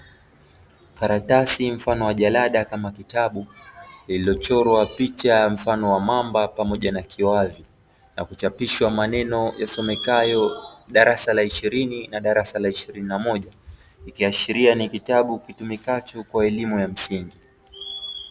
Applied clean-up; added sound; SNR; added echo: none; none; none; none.